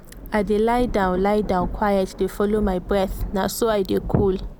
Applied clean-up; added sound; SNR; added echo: none; Thunder / Rain; 11 dB; none.